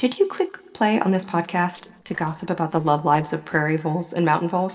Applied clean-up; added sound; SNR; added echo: neural separator model SepFormer DNS4.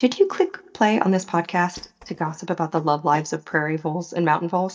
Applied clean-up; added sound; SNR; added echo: neural mask model DeepFilterNet 3.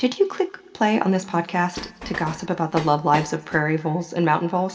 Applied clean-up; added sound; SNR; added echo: none; Train; 13 dB; reverberation time 2.4 s.